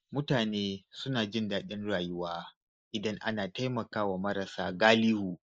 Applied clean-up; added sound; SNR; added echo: neural mask model Resemble Enhance denoiser.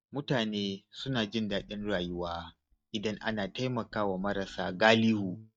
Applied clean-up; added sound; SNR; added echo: neural mask model DeepFilterNet 3.